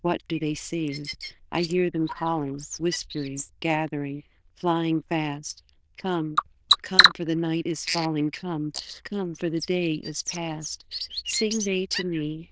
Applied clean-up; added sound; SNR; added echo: neural diffusion model UNIVERSE++.